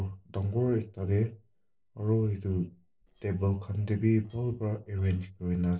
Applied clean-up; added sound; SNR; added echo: neural separator model SepFormer DNS4.